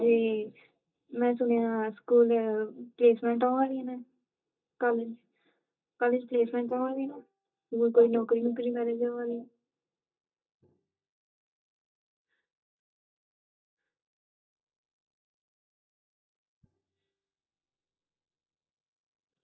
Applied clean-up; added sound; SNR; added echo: neural mask model DeepFilterNet 3.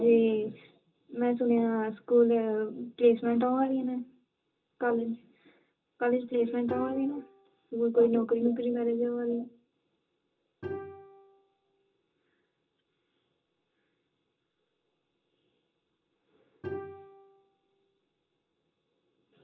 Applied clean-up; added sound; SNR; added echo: none; Bowed string instrument; 15 dB; reverberation time 0.2 s.